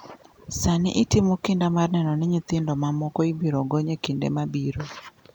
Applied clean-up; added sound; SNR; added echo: none; none; none; none.